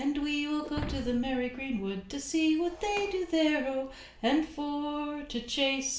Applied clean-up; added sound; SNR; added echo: none; Shatter; 15 dB; reverberation time 0.5 s.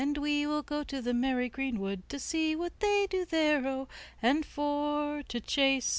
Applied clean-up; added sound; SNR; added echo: none; none; none; none.